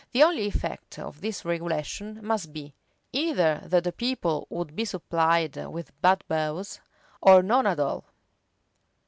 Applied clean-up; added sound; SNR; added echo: none; none; none; none.